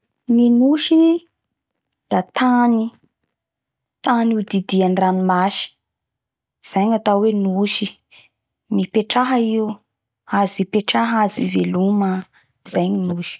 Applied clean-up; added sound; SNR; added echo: none; none; none; none.